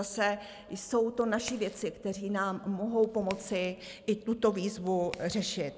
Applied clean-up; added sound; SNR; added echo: none; Crack; 19 dB; none.